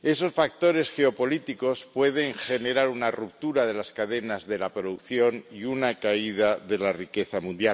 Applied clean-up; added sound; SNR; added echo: none; Gong; 18 dB; none.